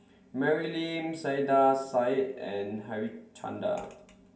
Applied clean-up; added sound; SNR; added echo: none; none; none; reverberation time 0.2 s.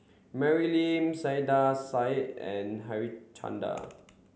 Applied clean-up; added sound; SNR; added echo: none; none; none; none.